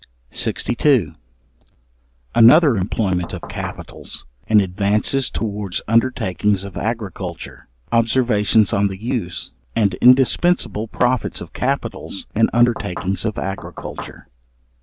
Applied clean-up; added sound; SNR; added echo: none; Knock / Wood; 12 dB; none.